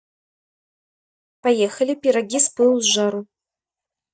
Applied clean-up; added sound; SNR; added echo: neural mask model DeepFilterNet 3.